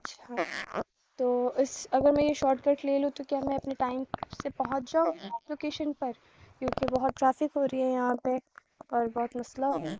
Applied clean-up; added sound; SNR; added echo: neural mask model Resemble Enhance denoiser.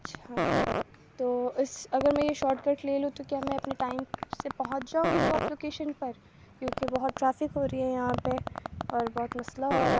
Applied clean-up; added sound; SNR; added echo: none; Fart; 3 dB; none.